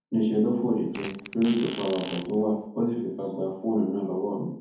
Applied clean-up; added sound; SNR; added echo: none; Fart; 15 dB; reverberation time 0.7 s.